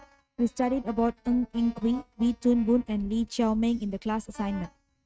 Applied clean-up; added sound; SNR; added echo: neural mask model RNNoise.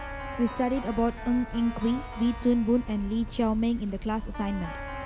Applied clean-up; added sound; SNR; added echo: none; Keyboard (musical); 9 dB; none.